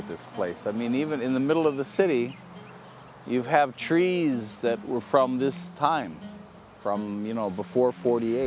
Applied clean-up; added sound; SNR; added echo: none; none; none; none.